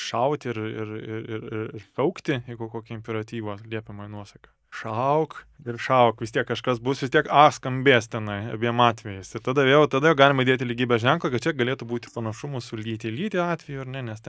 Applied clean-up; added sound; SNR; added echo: neural mask model DeepFilterNet 3.